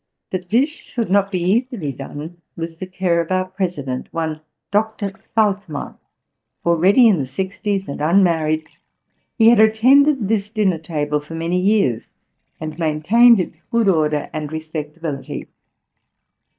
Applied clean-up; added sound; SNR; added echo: neural mask model DeepFilterNet 3.